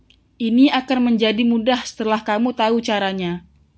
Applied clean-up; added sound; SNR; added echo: none; none; none; none.